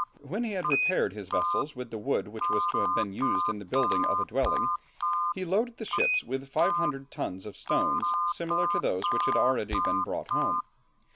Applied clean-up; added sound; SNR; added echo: none; Telephone; -2 dB; none.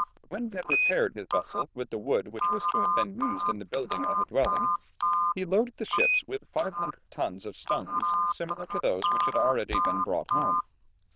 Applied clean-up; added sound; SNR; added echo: neural diffusion model UNIVERSE++.